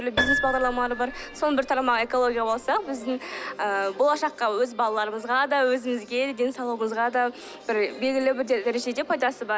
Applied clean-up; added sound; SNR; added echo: none; Piano; 6 dB; none.